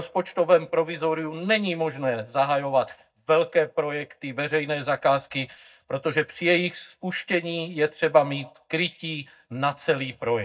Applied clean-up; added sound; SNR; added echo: neural mask model DeepFilterNet 3.